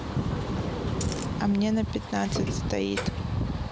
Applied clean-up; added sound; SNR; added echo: none; Coin (dropping) + Sliding door; 6 dB; none.